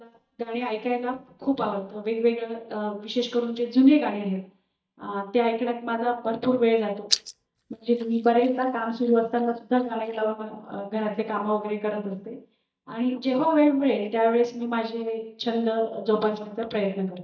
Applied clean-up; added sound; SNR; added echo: neural mask model DeepFilterNet 3.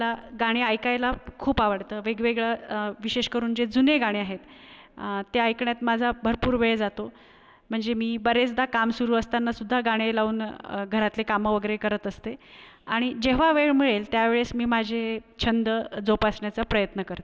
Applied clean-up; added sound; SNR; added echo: none; none; none; none.